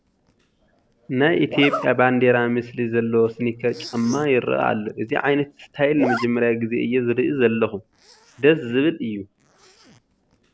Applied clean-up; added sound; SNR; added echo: none; Zipper (clothing); 15 dB; none.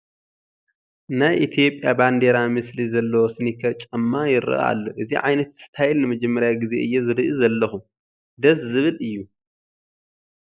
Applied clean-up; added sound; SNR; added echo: none; none; none; none.